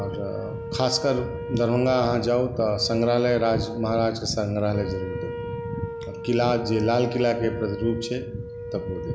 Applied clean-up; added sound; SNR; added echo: none; Wind instrument, woodwind instrument; 10 dB; none.